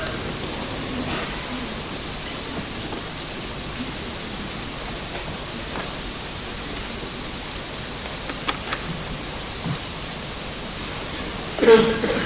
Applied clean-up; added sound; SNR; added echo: none; none; none; none.